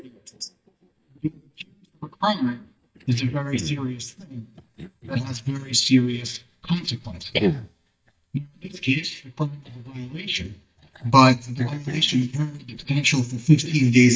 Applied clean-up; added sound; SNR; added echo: neural mask model DeepFilterNet 3.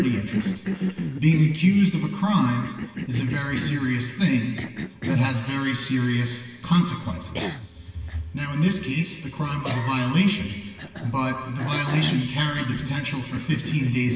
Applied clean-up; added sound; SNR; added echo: none; Cough; 10 dB; reverberation time 1.5 s.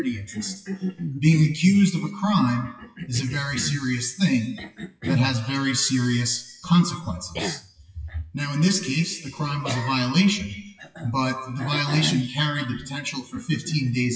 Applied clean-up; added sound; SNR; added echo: classical method WPE with log-MMSE.